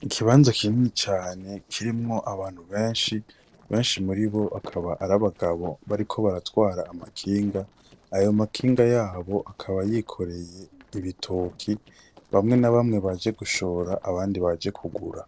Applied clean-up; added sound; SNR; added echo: neural separator model SepFormer DNS4.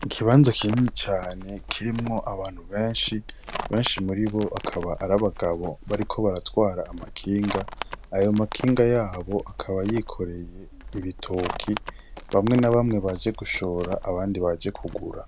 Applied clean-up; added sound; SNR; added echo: none; Livestock, farm animals, working animals; 12 dB; none.